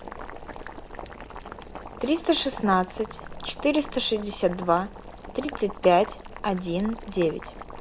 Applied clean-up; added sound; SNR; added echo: none; Boiling; 12 dB; none.